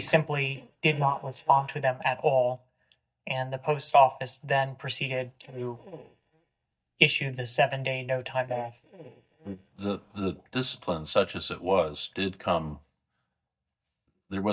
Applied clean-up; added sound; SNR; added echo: neural mask model DeepFilterNet 3.